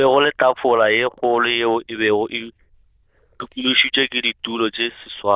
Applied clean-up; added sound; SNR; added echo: neural diffusion model UNIVERSE++.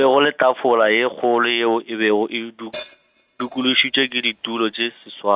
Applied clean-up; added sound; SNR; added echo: neural mask model RNNoise.